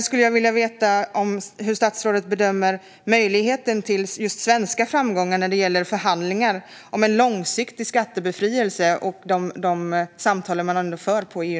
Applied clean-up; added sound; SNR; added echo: none; none; none; none.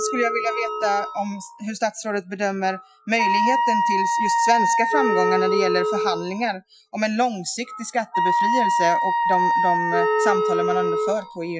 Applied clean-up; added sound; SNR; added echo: classical method Wiener filter.